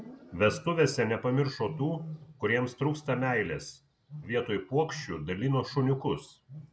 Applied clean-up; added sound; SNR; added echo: none; Wild animals; 17 dB; none.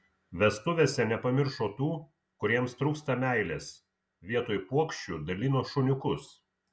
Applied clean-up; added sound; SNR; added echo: none; none; none; none.